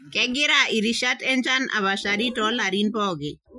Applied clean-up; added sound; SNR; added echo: classical method Wiener filter.